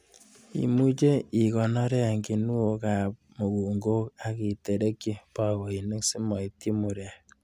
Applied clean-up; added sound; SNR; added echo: none; none; none; none.